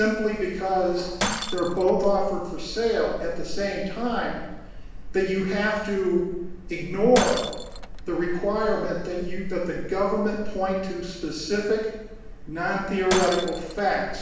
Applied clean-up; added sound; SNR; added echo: none; Shatter; 12 dB; reverberation time 0.9 s.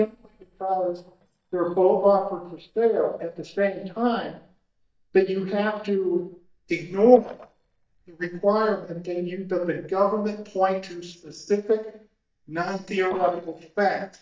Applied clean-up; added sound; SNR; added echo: neural mask model DeepFilterNet 3.